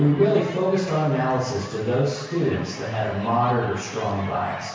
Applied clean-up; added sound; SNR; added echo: none; Crowd; 16 dB; reverberation time 1.1 s.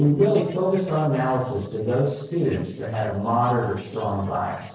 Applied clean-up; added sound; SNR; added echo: neural separator model SepFormer DNS4.